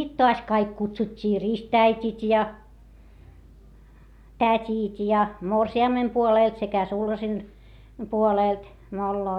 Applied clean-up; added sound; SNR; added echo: none; none; none; none.